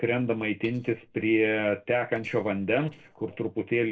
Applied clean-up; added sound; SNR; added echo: neural separator model SepFormer DNS4.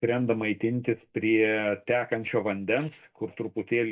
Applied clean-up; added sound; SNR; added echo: neural mask model DeepFilterNet 3.